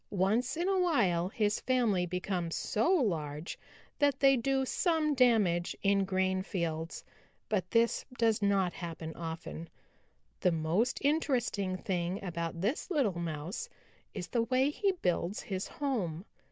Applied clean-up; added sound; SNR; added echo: none; none; none; none.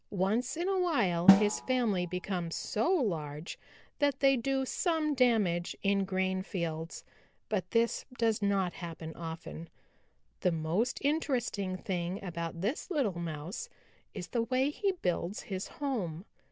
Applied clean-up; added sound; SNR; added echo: none; Snare drum; 1 dB; none.